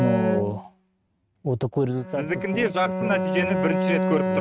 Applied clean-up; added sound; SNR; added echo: neural mask model RNNoise.